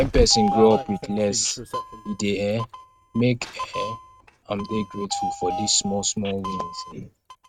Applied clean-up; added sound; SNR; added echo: neural mask model RNNoise.